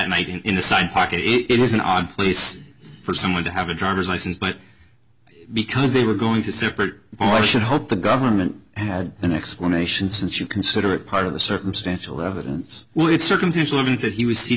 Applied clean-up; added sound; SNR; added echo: none; none; none; none.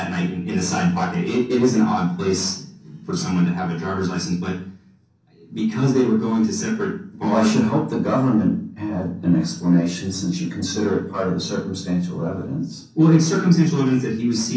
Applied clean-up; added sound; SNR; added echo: none; none; none; reverberation time 0.6 s.